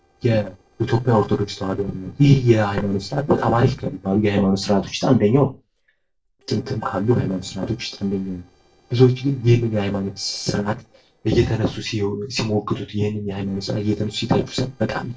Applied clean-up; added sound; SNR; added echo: neural separator model SepFormer DNS4.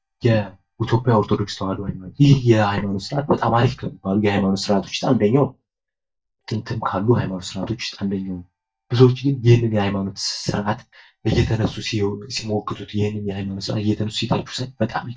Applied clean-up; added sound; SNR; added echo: neural mask model DeepFilterNet 3.